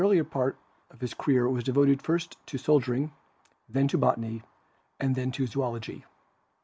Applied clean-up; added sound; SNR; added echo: none; none; none; none.